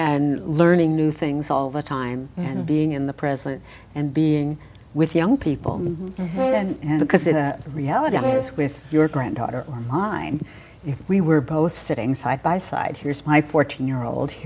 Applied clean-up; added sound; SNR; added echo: none; Brass instrument; 7 dB; none.